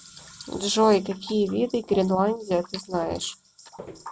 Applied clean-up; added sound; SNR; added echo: none; Walk, footsteps; 16 dB; none.